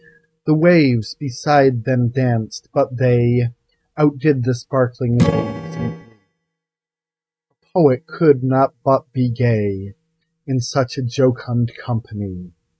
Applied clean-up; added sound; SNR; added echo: neural mask model RNNoise.